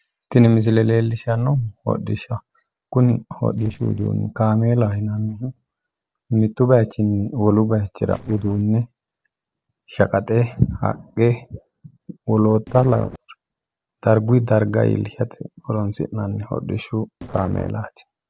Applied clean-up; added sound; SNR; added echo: neural separator model SepFormer DNS4.